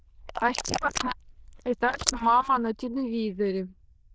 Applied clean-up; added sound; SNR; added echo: neural diffusion model UNIVERSE++.